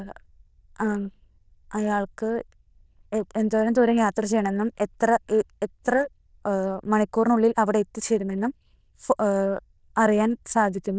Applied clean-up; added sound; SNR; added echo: neural diffusion model UNIVERSE++.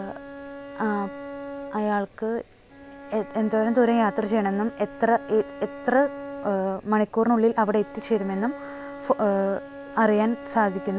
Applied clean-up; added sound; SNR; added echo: none; Bowed string instrument; 14 dB; none.